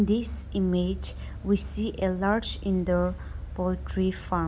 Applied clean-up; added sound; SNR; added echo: none; none; none; none.